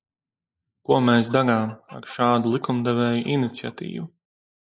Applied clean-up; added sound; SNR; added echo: neural mask model Resemble Enhance denoiser.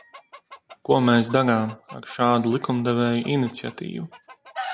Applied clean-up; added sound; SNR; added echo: none; Chicken, rooster; 18 dB; none.